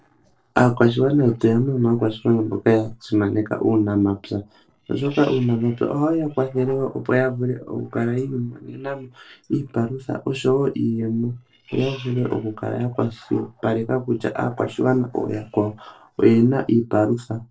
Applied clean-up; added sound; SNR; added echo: neural separator model SepFormer DNS4.